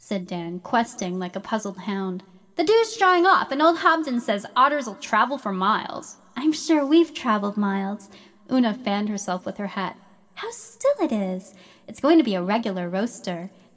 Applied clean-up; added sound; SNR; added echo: none; none; none; reverberation time 1.1 s.